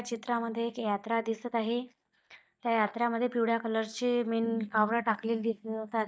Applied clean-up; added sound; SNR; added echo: neural mask model DeepFilterNet 3.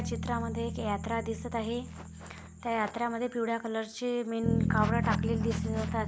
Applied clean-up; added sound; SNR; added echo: none; Bass guitar; 2 dB; none.